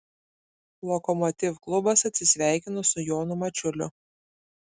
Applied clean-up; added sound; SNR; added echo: none; none; none; none.